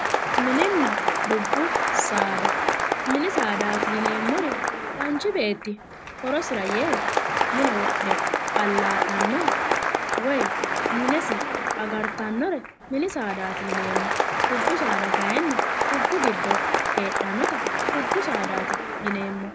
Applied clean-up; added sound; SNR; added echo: none; Applause; -4 dB; none.